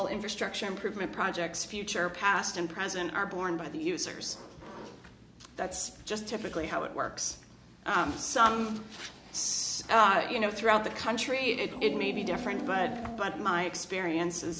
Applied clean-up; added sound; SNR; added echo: none; Dog; 7 dB; none.